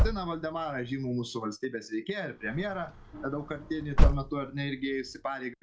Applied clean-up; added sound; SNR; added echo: none; Slam / Car; -3 dB; none.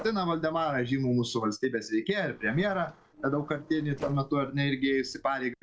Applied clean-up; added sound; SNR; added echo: neural separator model SepFormer DNS4.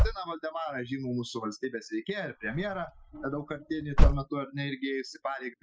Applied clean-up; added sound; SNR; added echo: classical method spectral subtraction.